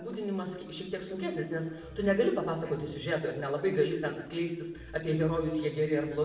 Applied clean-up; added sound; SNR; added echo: none; none; none; reverberation time 0.9 s.